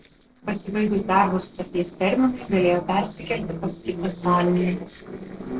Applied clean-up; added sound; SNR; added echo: neural separator model SepFormer DNS4.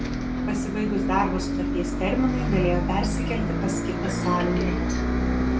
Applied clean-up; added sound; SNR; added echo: none; Bus; -3 dB; reverberation time 0.3 s.